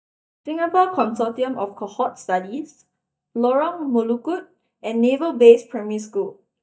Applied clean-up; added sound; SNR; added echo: neural mask model DeepFilterNet 3.